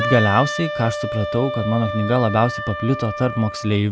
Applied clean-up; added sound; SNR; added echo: none; Wind instrument, woodwind instrument; 6 dB; none.